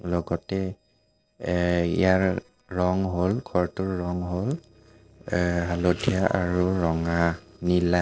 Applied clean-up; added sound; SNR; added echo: neural separator model SepFormer DNS4.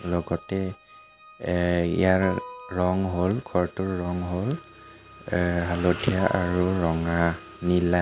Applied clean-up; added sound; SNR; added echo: none; Guitar + Organ; 19 dB; none.